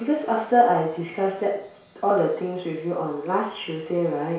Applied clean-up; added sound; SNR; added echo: none; none; none; reverberation time 0.6 s.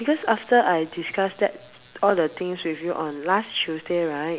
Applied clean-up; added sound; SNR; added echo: none; none; none; none.